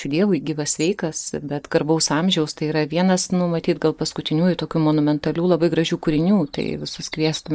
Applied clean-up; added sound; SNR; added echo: neural mask model DeepFilterNet 3.